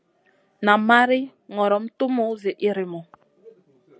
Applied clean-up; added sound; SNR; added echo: none; none; none; none.